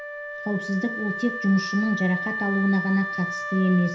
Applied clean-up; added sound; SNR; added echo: none; Wind instrument, woodwind instrument; 6 dB; reverberation time 0.5 s.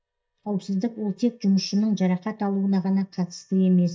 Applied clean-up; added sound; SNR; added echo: neural mask model DeepFilterNet 3.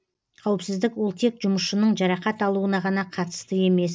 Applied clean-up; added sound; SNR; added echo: none; none; none; none.